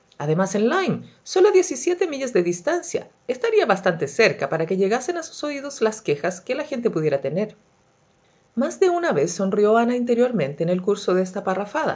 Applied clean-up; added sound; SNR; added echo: none; none; none; none.